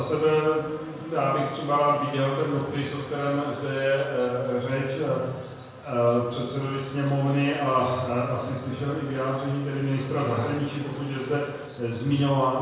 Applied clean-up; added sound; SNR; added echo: none; Insect; 18 dB; reverberation time 0.9 s.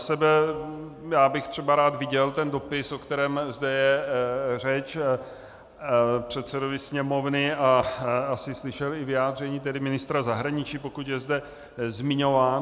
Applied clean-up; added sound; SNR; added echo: none; none; none; none.